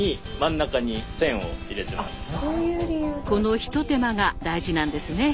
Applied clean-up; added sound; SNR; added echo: none; Aircraft; 11 dB; none.